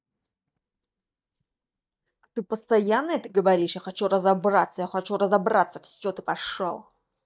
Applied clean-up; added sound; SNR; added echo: neural mask model DeepFilterNet 3.